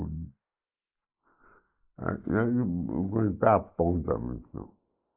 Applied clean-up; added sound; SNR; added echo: neural mask model Resemble Enhance denoiser.